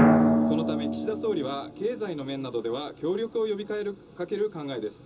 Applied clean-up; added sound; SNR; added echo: none; Drum; -3 dB; reverberation time 0.2 s.